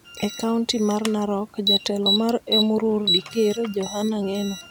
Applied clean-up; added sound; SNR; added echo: none; Alarm; 5 dB; none.